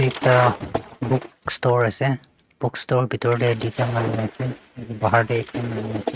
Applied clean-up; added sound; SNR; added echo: neural mask model RNNoise.